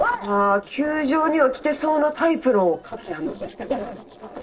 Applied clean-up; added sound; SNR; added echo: neural separator model SepFormer DNS4.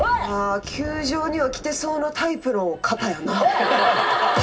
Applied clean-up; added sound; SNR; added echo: none; Explosion; 17 dB; reverberation time 0.4 s.